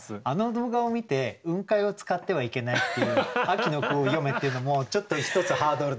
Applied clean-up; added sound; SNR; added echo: none; none; none; none.